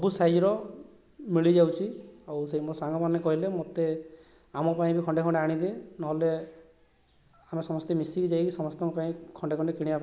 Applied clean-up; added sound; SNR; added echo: none; none; none; none.